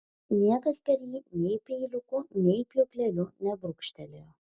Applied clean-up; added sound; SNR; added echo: none; none; none; none.